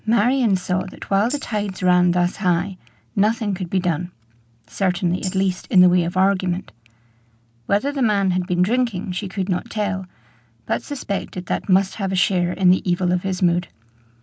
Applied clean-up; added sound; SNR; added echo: none; Tambourine; 19 dB; none.